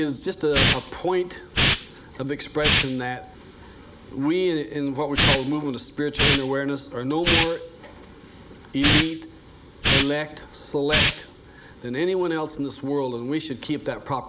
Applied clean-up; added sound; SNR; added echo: none; Hiss; -1 dB; none.